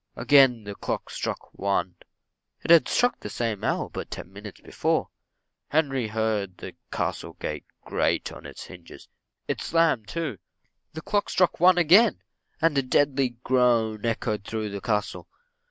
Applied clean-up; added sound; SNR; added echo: none; none; none; none.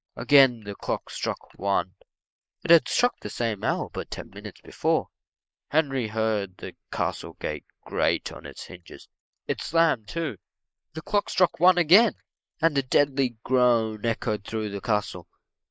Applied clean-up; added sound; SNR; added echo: neural mask model Resemble Enhance denoiser.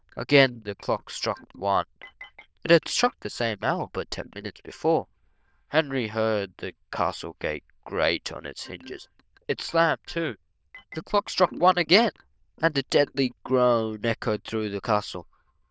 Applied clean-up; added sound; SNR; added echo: neural diffusion model UNIVERSE++.